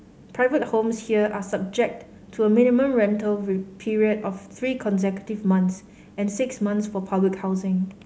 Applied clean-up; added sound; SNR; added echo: none; none; none; none.